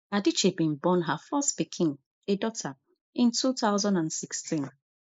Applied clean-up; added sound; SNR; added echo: neural mask model Resemble Enhance denoiser.